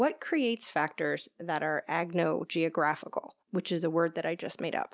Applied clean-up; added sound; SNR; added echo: none; none; none; none.